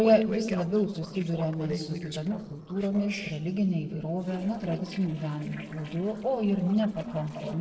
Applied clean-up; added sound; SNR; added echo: neural separator model SepFormer DNS4.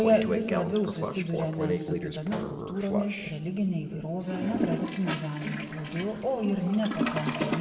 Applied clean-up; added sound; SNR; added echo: none; Toilet flush; 4 dB; reverberation time 1.6 s.